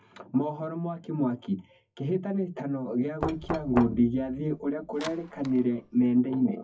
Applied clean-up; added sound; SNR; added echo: classical method WPE with log-MMSE.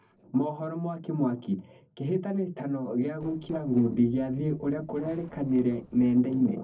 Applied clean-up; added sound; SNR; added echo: neural separator model SepFormer DNS4.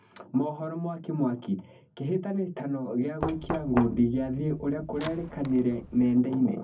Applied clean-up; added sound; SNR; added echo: none; Knock; 10 dB; reverberation time 0.3 s.